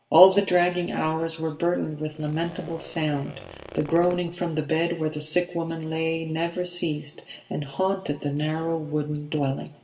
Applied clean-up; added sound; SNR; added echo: none; Zipper (clothing); 19 dB; reverberation time 0.8 s.